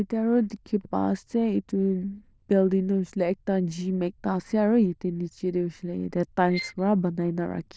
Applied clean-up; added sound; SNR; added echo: neural diffusion model UNIVERSE++.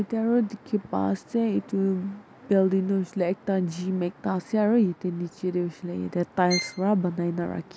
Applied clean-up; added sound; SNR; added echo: none; Bowed string instrument; 11 dB; none.